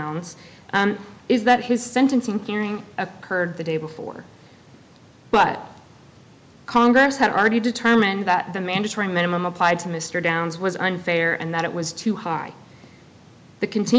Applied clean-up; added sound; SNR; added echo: none; none; none; none.